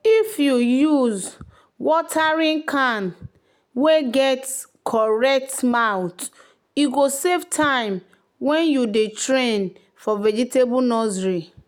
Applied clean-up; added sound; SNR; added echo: none; none; none; none.